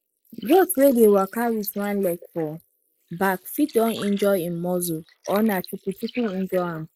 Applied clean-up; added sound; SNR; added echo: neural mask model Resemble Enhance denoiser.